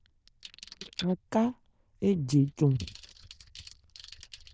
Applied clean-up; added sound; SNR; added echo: neural diffusion model UNIVERSE++.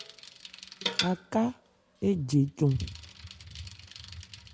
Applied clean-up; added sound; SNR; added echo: none; Bicycle; 10 dB; none.